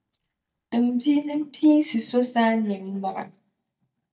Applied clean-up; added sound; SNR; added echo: neural mask model DeepFilterNet 3.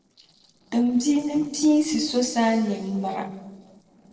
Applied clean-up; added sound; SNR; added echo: neural separator model SepFormer DNS4.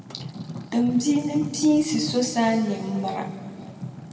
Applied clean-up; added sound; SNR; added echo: none; Fire; 12 dB; reverberation time 2.2 s.